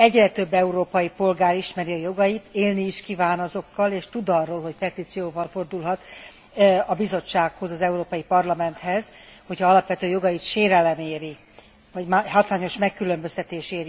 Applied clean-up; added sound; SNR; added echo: none; none; none; none.